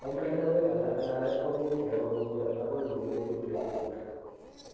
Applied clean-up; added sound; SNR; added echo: neural separator model SepFormer DNS4.